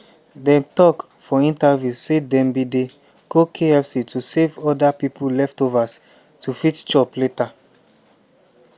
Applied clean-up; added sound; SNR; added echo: none; none; none; none.